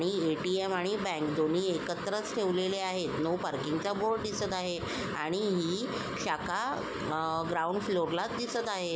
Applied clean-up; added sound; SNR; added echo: none; none; none; none.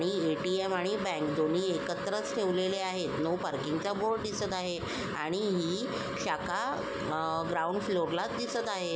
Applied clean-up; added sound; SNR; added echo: none; Wind instrument, woodwind instrument; 11 dB; none.